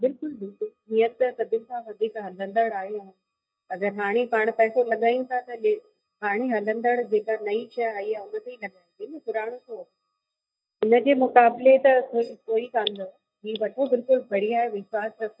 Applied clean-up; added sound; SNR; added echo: neural mask model DeepFilterNet 3.